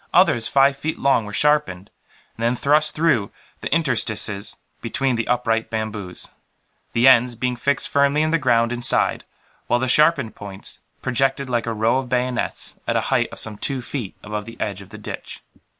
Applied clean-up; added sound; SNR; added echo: none; none; none; none.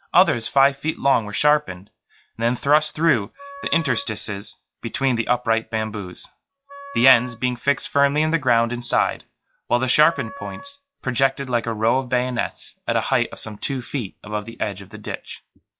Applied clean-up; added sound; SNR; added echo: classical method log-MMSE.